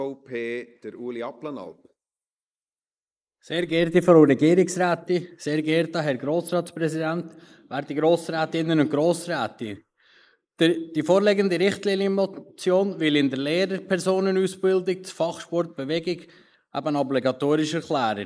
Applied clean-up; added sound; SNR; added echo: neural mask model Resemble Enhance denoiser.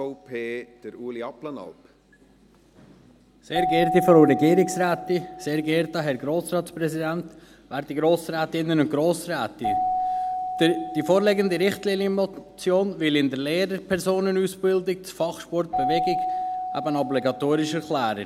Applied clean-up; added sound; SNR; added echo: none; Keyboard (musical); 8 dB; none.